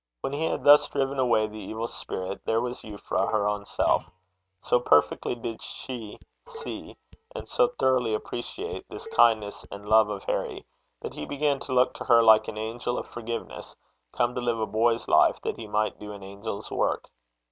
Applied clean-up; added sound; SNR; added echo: neural mask model RNNoise.